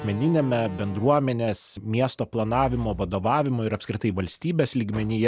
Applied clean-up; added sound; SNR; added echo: none; Slam; 17 dB; none.